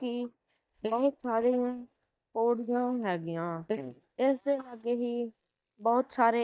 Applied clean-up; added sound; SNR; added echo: neural mask model DeepFilterNet 3.